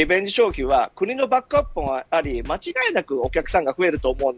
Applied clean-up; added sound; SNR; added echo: none; Scratching (performance technique); 14 dB; none.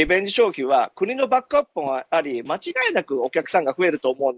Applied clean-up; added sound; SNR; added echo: neural mask model Resemble Enhance denoiser.